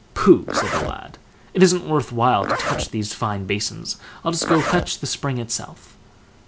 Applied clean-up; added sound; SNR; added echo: none; Zipper (clothing); 6 dB; none.